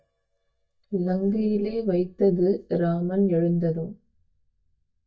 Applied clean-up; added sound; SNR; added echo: neural mask model DeepFilterNet 3.